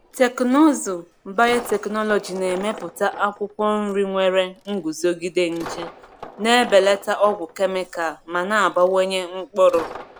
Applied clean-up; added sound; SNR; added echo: none; Coin (dropping); 19 dB; none.